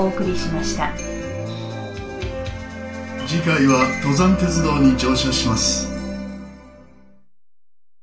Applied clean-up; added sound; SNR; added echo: none; Piano; 15 dB; reverberation time 0.3 s.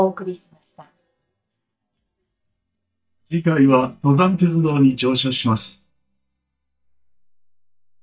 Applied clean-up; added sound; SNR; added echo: neural mask model DeepFilterNet 3.